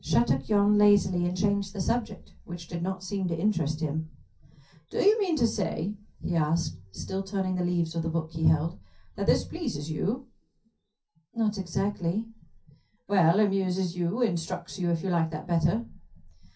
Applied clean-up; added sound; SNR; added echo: none; none; none; reverberation time 0.3 s.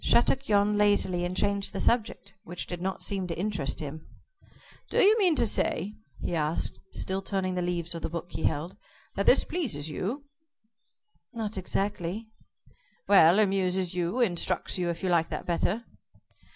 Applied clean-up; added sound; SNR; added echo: none; none; none; none.